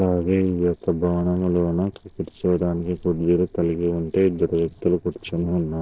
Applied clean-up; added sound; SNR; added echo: neural separator model SepFormer DNS4.